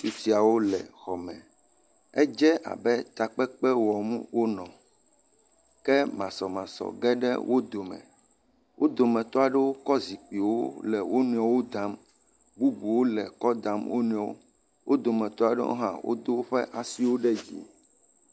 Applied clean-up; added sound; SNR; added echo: none; none; none; none.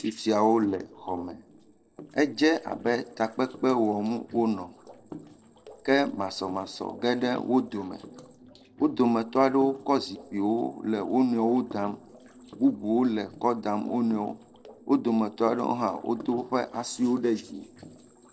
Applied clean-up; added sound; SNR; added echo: neural separator model SepFormer DNS4.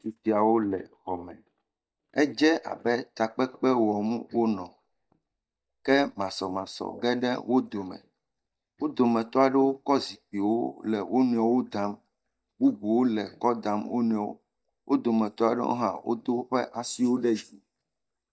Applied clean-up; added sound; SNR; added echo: neural mask model DeepFilterNet 3.